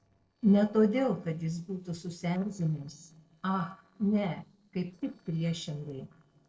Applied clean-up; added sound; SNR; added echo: neural separator model SepFormer DNS4.